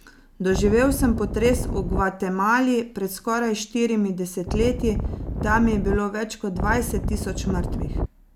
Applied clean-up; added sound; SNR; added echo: none; Wind; 2 dB; none.